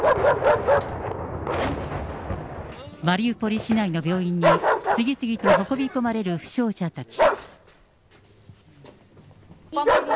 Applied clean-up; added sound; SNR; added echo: none; Bark; -1 dB; none.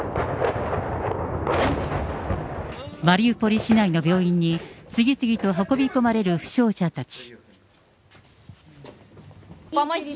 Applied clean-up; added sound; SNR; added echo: none; none; none; none.